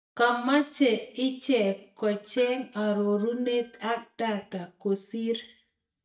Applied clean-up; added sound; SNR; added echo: neural mask model DeepFilterNet 3.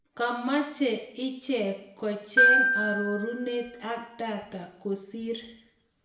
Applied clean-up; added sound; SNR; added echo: none; Glockenspiel; -4 dB; reverberation time 0.7 s.